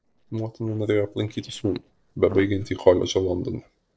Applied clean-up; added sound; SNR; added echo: neural separator model SepFormer DNS4.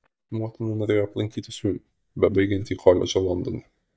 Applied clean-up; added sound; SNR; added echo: neural mask model DeepFilterNet 3.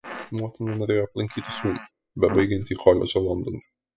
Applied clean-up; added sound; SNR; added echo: classical method spectral subtraction.